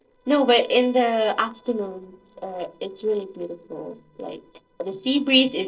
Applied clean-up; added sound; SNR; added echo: neural separator model SepFormer DNS4.